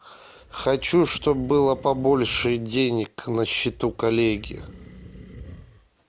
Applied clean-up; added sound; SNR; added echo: none; Animal; 19 dB; none.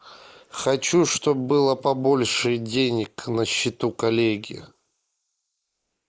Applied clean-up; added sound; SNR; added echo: neural mask model Resemble Enhance denoiser.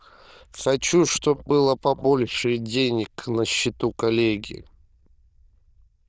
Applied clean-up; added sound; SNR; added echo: neural diffusion model UNIVERSE++.